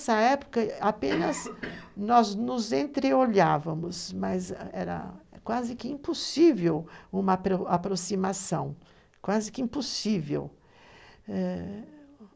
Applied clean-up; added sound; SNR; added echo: none; none; none; none.